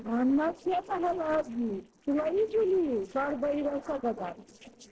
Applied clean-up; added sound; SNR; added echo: neural separator model SepFormer DNS4.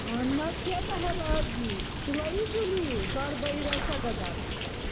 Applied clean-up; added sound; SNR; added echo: none; Rain; -1 dB; none.